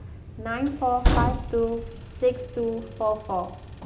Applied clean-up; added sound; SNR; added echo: none; Train; 1 dB; none.